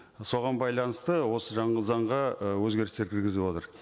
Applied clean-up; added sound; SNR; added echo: none; none; none; none.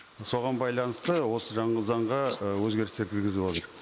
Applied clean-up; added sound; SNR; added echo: neural mask model Resemble Enhance denoiser.